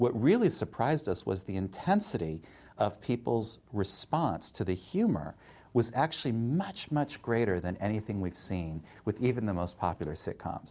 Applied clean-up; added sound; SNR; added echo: none; none; none; none.